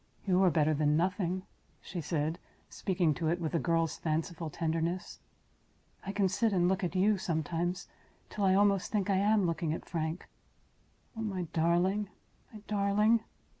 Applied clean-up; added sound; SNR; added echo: none; none; none; none.